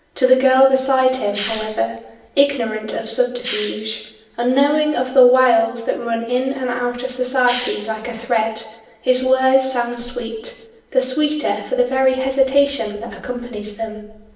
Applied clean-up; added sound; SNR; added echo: none; Hiss; 7 dB; reverberation time 0.8 s.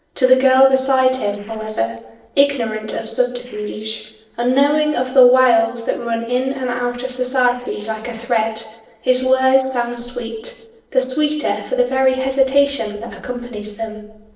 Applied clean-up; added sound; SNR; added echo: neural separator model SepFormer DNS4.